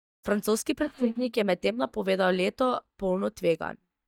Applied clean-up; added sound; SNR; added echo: neural mask model DeepFilterNet 3.